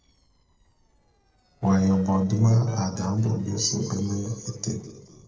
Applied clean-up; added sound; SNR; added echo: neural separator model SepFormer DNS4.